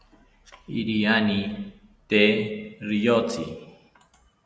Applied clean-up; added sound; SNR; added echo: none; none; none; none.